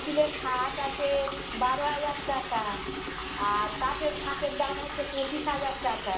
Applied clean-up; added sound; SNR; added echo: none; Liquid; 4 dB; reverberation time 0.5 s.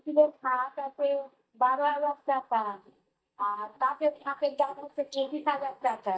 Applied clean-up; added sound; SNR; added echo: neural mask model DeepFilterNet 3.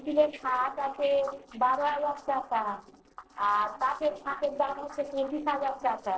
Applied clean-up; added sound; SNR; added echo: neural separator model SepFormer DNS4.